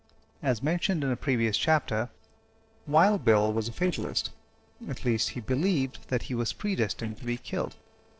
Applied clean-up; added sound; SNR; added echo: neural separator model SepFormer DNS4.